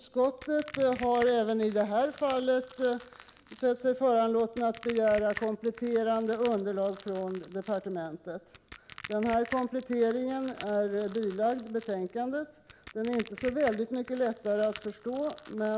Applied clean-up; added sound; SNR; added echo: none; Crushing; 16 dB; none.